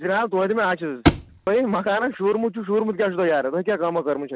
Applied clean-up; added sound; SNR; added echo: none; Thump, thud; -1 dB; none.